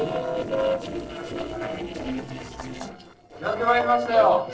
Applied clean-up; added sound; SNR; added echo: neural separator model SepFormer DNS4.